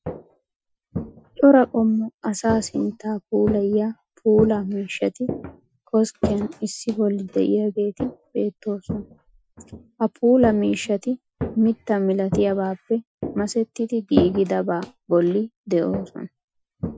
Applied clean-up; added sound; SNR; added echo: classical method Wiener filter.